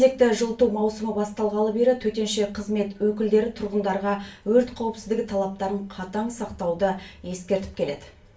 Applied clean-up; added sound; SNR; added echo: none; none; none; reverberation time 0.3 s.